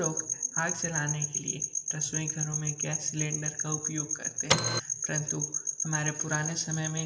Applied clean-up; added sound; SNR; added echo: none; Printer; -5 dB; reverberation time 1.9 s.